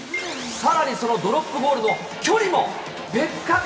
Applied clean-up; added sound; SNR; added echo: none; Marimba, xylophone; 16 dB; reverberation time 1.9 s.